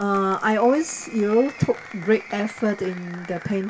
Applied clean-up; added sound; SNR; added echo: none; Applause; 18 dB; reverberation time 0.1 s.